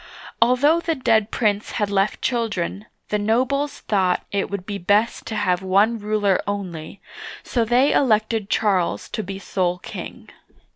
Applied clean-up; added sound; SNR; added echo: none; none; none; none.